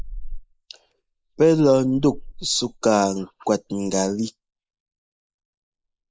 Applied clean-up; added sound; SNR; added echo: neural mask model Resemble Enhance denoiser.